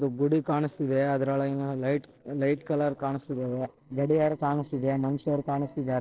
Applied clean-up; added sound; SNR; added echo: neural separator model SepFormer DNS4.